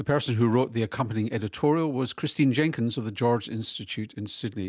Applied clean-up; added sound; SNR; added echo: none; none; none; none.